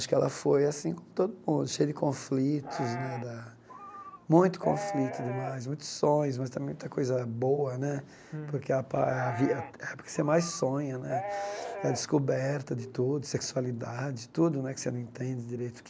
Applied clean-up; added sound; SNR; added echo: none; Livestock, farm animals, working animals; 9 dB; none.